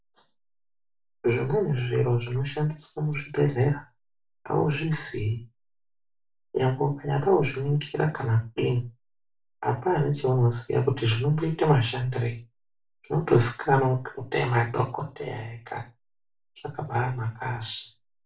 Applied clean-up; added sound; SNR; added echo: none; none; none; reverberation time 0.3 s.